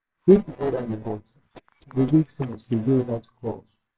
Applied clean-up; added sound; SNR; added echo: neural separator model SepFormer WHAMR!.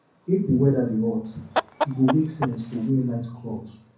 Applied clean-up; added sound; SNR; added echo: none; Chicken, rooster; 5 dB; reverberation time 0.6 s.